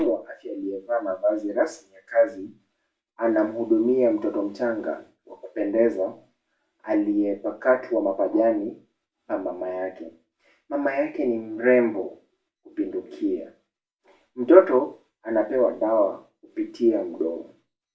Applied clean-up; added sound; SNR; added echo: none; none; none; reverberation time 0.3 s.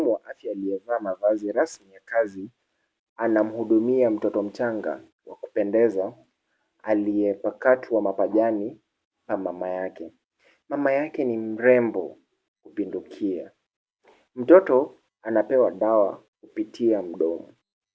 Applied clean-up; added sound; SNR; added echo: none; none; none; none.